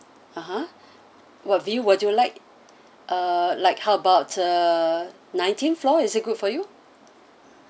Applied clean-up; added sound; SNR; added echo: none; none; none; none.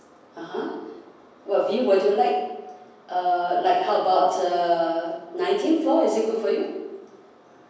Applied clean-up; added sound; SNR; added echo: none; none; none; reverberation time 1.1 s.